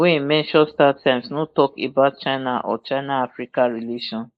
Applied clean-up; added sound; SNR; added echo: neural mask model Resemble Enhance denoiser.